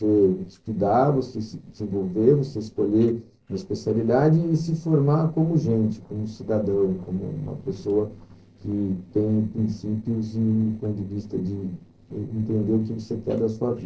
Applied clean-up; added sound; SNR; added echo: neural separator model SepFormer DNS4.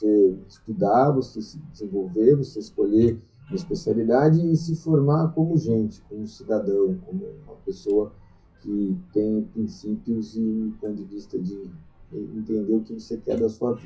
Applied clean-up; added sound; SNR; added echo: classical method WPE with log-MMSE.